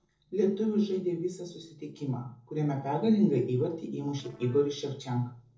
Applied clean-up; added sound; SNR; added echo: neural separator model SepFormer DNS4.